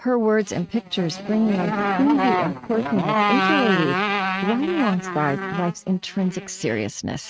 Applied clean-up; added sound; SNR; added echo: neural mask model RNNoise.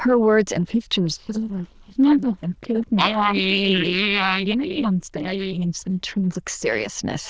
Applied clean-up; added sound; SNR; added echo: neural diffusion model UNIVERSE++.